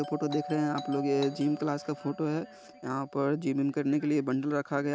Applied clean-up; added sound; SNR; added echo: none; Doorbell; 15 dB; none.